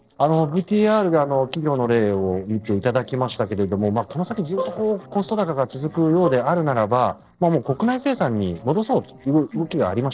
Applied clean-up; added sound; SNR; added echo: neural separator model SepFormer DNS4.